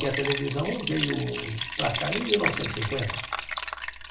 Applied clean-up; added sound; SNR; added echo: none; Liquid; 3 dB; reverberation time 0.3 s.